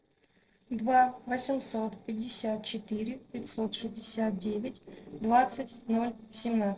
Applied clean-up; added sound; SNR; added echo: neural separator model SepFormer DNS4.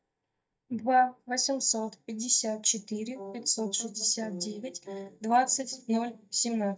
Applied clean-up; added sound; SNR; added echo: neural mask model DeepFilterNet 3.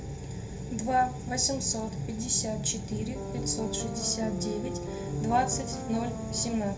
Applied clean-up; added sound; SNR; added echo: none; Piano; 7 dB; reverberation time 0.3 s.